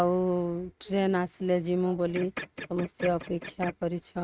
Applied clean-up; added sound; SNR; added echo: neural mask model RNNoise.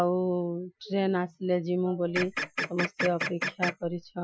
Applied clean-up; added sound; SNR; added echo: classical method Wiener filter.